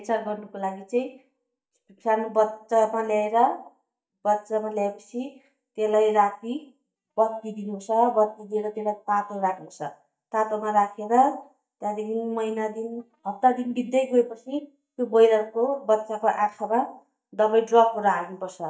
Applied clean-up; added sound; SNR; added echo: neural mask model DeepFilterNet 3.